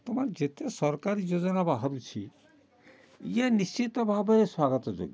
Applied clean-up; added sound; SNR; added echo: none; none; none; none.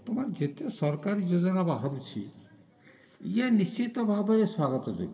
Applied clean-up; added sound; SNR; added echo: none; none; none; reverberation time 1.6 s.